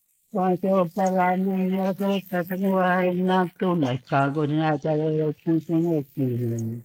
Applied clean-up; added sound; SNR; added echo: neural mask model Resemble Enhance denoiser.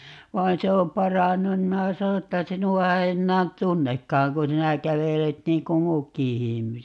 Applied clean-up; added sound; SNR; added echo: none; none; none; none.